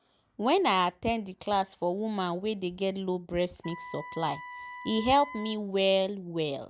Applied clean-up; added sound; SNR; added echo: none; Wind instrument, woodwind instrument; 14 dB; none.